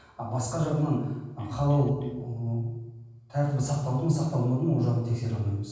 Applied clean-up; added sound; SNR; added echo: none; Cough; 17 dB; reverberation time 1.2 s.